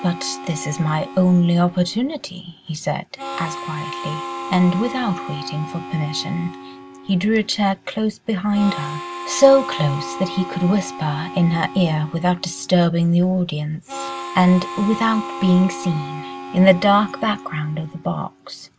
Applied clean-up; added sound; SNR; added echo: none; Harmonica; 12 dB; none.